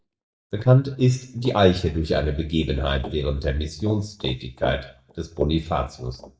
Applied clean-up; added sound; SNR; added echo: neural mask model DeepFilterNet 3.